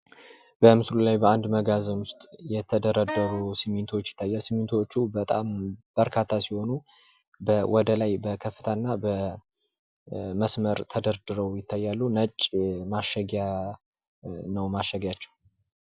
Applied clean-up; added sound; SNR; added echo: none; Wind instrument, woodwind instrument; 9 dB; none.